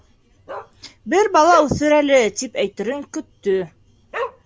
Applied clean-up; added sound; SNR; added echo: none; Dog; 15 dB; none.